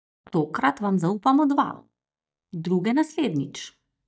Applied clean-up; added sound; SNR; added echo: neural mask model DeepFilterNet 3.